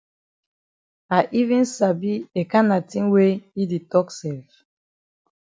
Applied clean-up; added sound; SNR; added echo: none; none; none; none.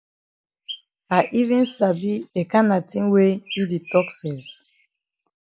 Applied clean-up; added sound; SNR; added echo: neural mask model Resemble Enhance denoiser.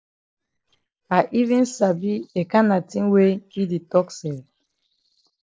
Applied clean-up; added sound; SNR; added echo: neural separator model SepFormer DNS4.